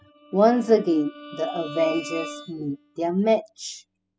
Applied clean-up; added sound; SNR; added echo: classical method spectral subtraction.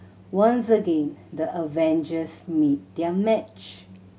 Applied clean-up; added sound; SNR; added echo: none; none; none; none.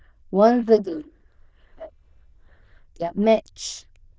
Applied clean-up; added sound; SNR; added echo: neural diffusion model UNIVERSE++.